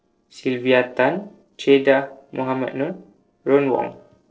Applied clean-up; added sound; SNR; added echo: neural separator model SepFormer DNS4.